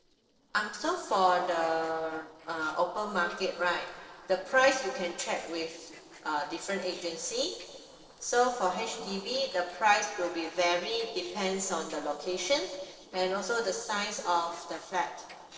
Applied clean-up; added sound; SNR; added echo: neural separator model SepFormer DNS4.